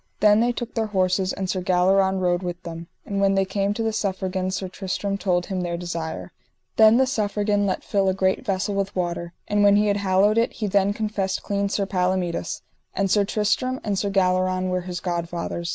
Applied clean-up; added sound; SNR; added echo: none; none; none; none.